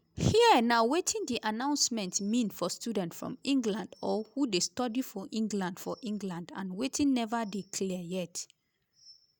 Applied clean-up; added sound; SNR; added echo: none; none; none; none.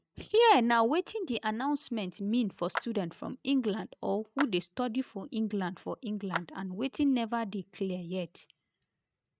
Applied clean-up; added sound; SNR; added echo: neural mask model RNNoise.